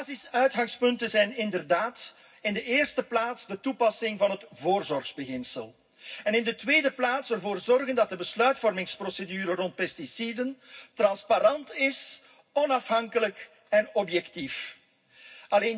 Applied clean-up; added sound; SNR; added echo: none; none; none; reverberation time 0.4 s.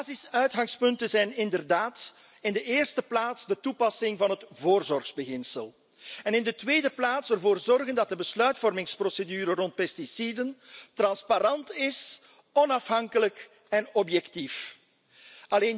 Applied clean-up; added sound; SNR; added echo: none; none; none; none.